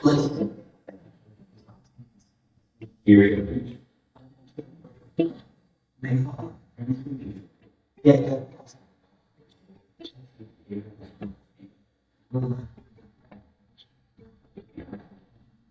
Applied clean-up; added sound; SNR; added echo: neural mask model DeepFilterNet 3.